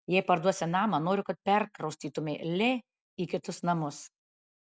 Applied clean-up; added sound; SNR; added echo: none; none; none; none.